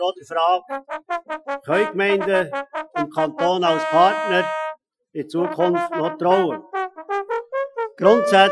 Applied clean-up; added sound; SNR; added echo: classical method Wiener filter.